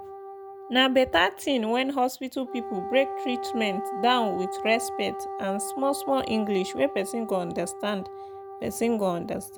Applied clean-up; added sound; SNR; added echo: none; Wind instrument, woodwind instrument; 9 dB; none.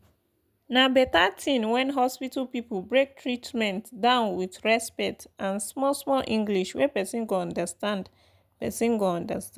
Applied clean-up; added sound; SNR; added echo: none; none; none; none.